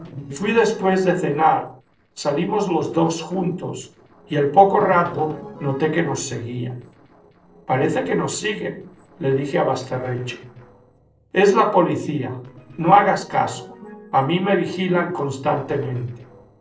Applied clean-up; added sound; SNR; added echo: neural separator model SepFormer DNS4.